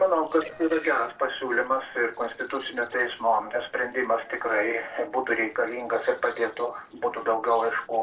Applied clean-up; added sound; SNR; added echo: neural separator model SepFormer DNS4.